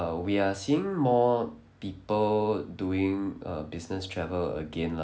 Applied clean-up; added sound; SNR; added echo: none; none; none; none.